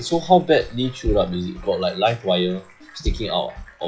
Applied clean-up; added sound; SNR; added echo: classical method log-MMSE.